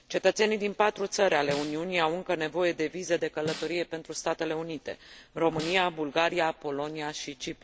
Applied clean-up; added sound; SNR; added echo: none; Snare drum; 15 dB; none.